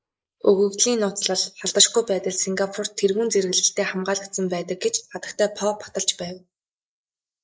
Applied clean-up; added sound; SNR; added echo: neural mask model Resemble Enhance denoiser.